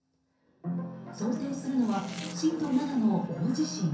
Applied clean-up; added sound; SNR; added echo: none; Domestic sounds, home sounds; 20 dB; reverberation time 0.6 s.